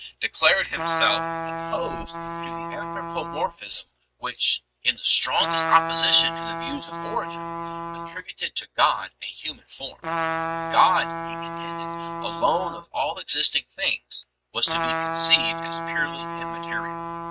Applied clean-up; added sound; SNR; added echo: neural mask model RNNoise.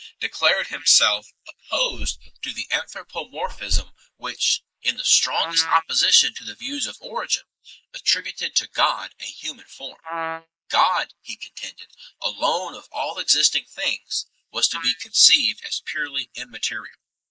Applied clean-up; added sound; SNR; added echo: neural mask model Resemble Enhance denoiser.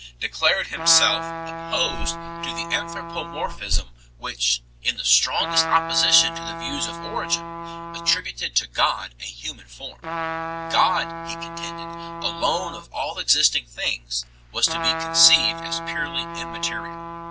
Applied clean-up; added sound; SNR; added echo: none; Trumpet; 8 dB; none.